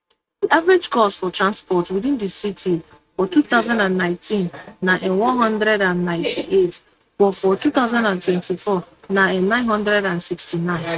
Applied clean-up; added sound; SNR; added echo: neural mask model RNNoise.